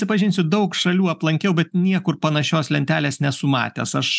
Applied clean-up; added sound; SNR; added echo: none; none; none; none.